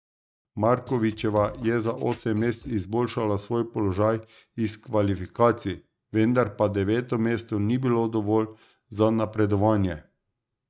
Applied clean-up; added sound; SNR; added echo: neural mask model RNNoise.